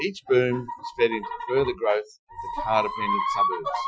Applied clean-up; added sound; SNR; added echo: classical method Wiener filter.